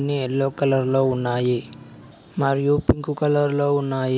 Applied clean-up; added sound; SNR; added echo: none; none; none; none.